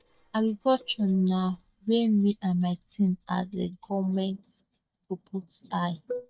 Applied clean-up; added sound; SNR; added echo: neural mask model DeepFilterNet 3.